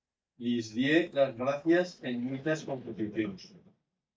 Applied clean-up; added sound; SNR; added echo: neural mask model DeepFilterNet 3.